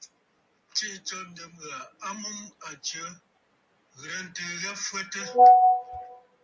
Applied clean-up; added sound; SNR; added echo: none; none; none; none.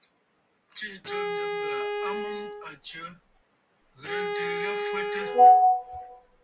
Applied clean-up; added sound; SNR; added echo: none; Bowed string instrument; 6 dB; none.